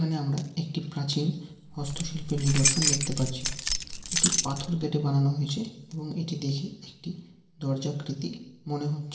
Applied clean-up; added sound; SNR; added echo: none; Keys jangling; -2 dB; reverberation time 0.8 s.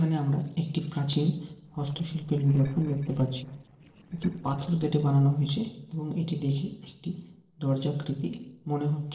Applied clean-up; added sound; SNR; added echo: neural separator model SepFormer DNS4.